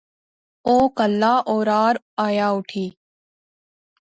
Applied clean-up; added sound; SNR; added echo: none; none; none; none.